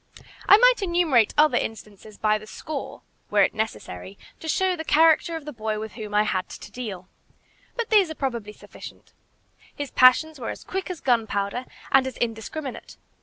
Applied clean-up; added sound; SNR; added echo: none; none; none; none.